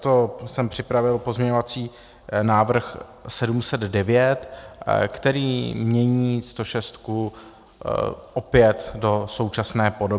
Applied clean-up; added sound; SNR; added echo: none; none; none; none.